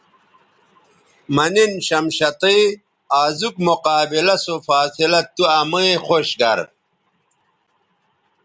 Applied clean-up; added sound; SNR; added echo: none; none; none; none.